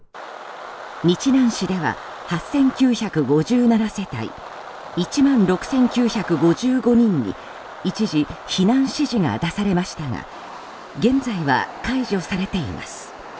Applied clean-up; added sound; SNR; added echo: none; none; none; none.